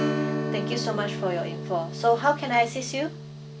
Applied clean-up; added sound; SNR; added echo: none; Strum; 4 dB; none.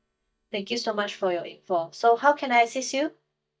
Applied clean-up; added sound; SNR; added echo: neural mask model DeepFilterNet 3.